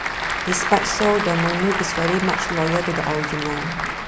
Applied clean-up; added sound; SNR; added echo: none; Applause / Crowd; 2 dB; none.